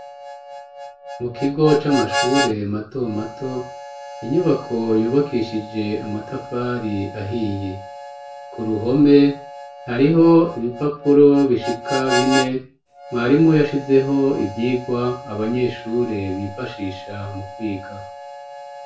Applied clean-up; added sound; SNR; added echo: none; Harmonica; 11 dB; reverberation time 0.3 s.